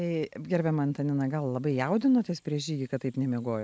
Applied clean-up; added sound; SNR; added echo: none; none; none; none.